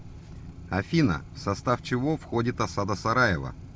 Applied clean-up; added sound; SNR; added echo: none; none; none; none.